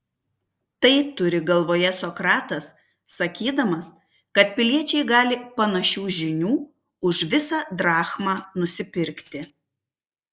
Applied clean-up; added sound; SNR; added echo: neural mask model Resemble Enhance denoiser.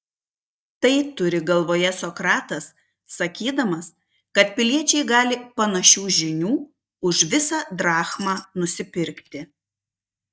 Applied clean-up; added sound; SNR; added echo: neural mask model DeepFilterNet 3.